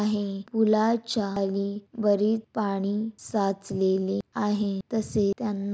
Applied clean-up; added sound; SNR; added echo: none; none; none; none.